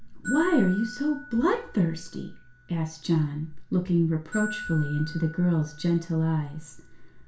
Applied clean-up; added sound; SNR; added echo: none; Glockenspiel; 15 dB; reverberation time 0.4 s.